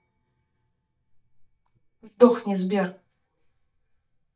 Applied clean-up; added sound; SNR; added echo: neural mask model DeepFilterNet 3.